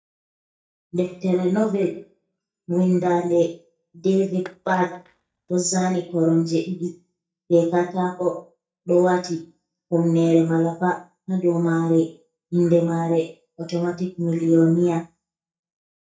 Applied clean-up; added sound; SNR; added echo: neural mask model DeepFilterNet 3.